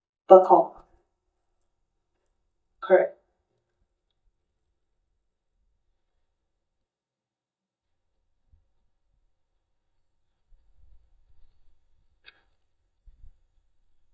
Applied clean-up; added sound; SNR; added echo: neural mask model DeepFilterNet 3.